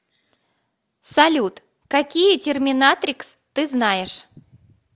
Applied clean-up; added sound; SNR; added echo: none; none; none; none.